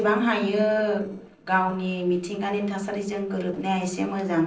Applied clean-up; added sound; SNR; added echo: neural separator model SepFormer DNS4.